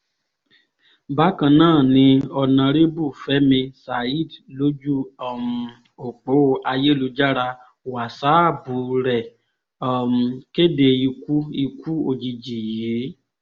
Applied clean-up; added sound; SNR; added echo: none; none; none; none.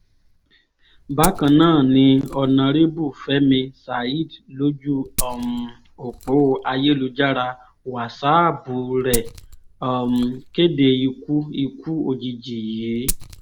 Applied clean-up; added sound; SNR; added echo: none; Glass; 14 dB; none.